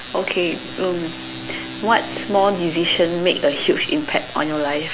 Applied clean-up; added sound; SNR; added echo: none; Bowed string instrument; 16 dB; none.